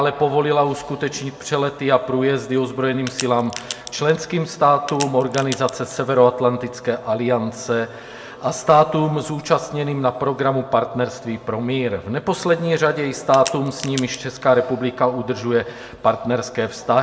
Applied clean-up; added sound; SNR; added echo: none; Crack; 14 dB; reverberation time 1.1 s.